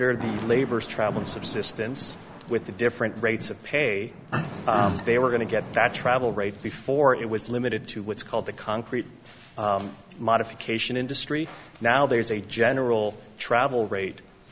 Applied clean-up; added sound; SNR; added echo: none; Thunder / Rain; 17 dB; none.